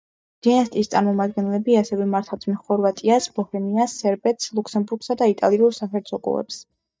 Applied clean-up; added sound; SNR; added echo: neural mask model DeepFilterNet 3.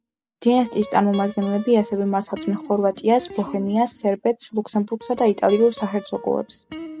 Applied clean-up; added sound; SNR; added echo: none; Guitar; 18 dB; none.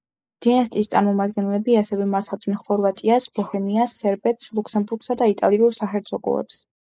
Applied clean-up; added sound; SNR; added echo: neural mask model Resemble Enhance denoiser.